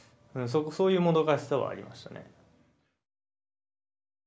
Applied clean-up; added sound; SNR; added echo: none; none; none; none.